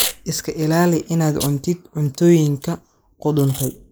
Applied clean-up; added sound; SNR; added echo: neural mask model Resemble Enhance denoiser.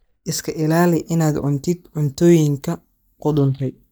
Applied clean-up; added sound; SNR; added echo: neural mask model DeepFilterNet 3.